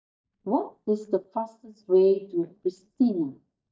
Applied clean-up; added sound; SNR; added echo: neural mask model DeepFilterNet 3.